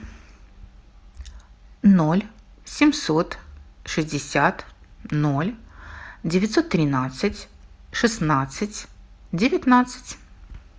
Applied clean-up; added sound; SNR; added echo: none; none; none; none.